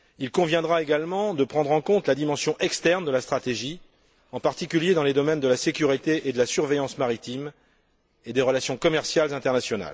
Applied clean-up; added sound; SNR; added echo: none; none; none; none.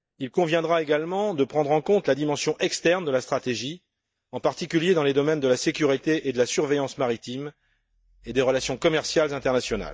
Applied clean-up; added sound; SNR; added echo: neural mask model DeepFilterNet 3.